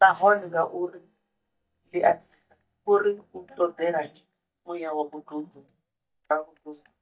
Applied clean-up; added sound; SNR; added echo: neural mask model DeepFilterNet 3.